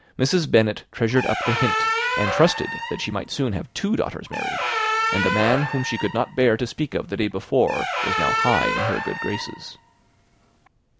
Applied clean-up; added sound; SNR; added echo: none; Squeak; 3 dB; none.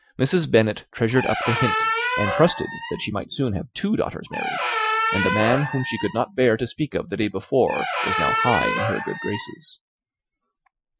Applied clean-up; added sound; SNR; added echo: classical method Wiener filter.